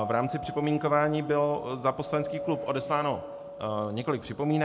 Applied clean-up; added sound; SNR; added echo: none; Doorbell; 10 dB; none.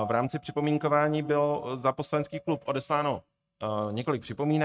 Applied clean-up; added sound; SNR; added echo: neural mask model RNNoise.